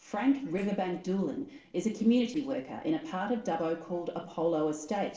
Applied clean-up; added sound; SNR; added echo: neural separator model SepFormer DNS4.